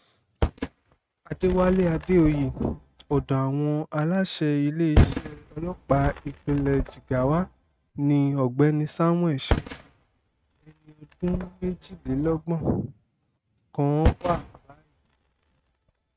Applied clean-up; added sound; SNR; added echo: neural mask model RNNoise.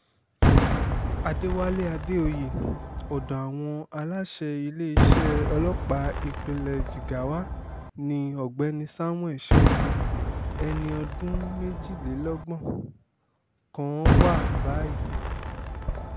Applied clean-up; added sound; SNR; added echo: none; Fireworks; -4 dB; none.